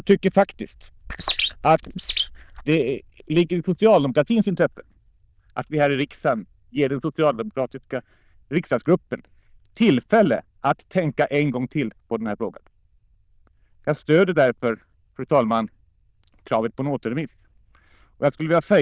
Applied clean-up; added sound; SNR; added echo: neural diffusion model UNIVERSE++.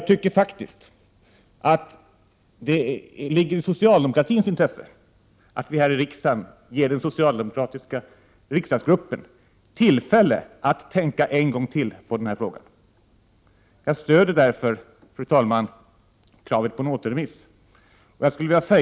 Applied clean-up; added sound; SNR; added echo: none; none; none; none.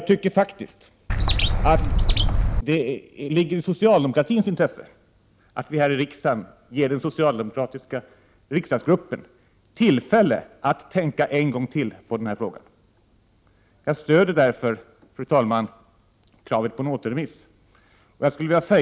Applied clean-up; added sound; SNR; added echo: none; Bird; -4 dB; none.